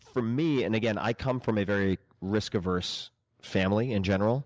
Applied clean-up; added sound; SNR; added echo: none; none; none; none.